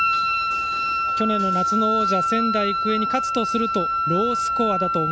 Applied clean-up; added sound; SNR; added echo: none; Wind instrument, woodwind instrument; -3 dB; none.